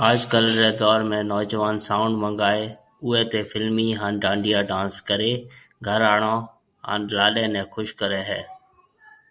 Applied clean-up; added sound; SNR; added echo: none; none; none; none.